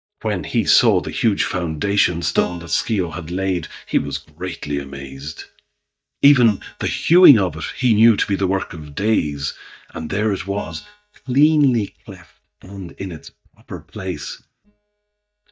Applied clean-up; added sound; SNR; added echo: neural mask model DeepFilterNet 3.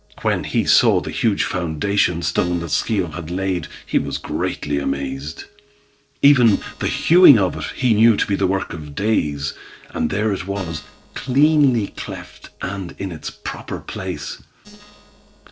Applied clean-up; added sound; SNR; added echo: neural separator model SepFormer DNS4.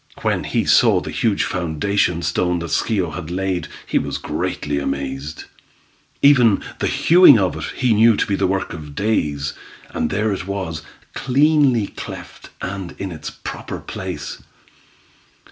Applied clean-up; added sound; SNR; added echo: none; none; none; none.